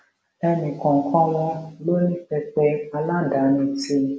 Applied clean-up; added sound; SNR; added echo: none; none; none; none.